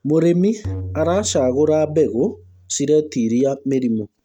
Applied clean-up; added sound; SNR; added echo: neural mask model RNNoise.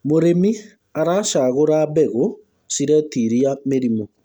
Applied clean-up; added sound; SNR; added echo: none; none; none; none.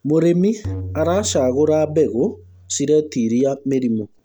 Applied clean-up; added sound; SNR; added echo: none; Tabla; 15 dB; none.